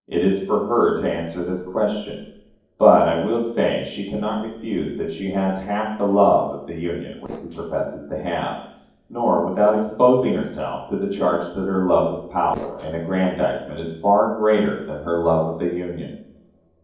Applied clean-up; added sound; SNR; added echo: neural separator model SepFormer DNS4.